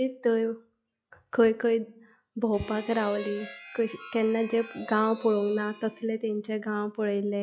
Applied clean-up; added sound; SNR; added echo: classical method log-MMSE.